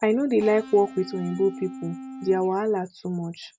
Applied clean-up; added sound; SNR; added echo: none; Electric guitar / Bass guitar; 14 dB; none.